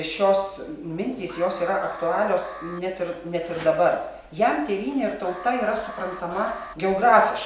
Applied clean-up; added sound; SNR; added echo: none; Alarm; 16 dB; none.